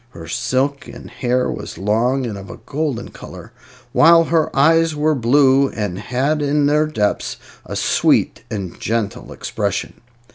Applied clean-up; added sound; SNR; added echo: none; none; none; none.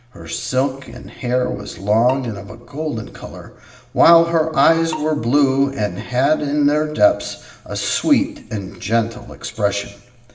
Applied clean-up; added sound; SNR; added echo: none; Bowed string instrument; 19 dB; reverberation time 0.8 s.